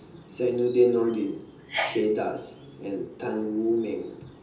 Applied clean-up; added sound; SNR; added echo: none; Sneeze; 13 dB; reverberation time 0.2 s.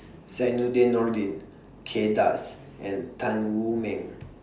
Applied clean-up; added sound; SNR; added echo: none; none; none; none.